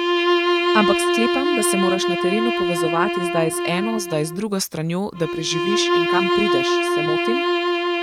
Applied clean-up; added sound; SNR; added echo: neural mask model RNNoise.